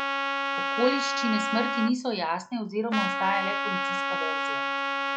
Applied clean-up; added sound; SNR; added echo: none; Trumpet; -1 dB; none.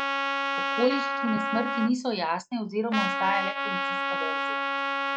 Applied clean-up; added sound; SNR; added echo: neural mask model RNNoise.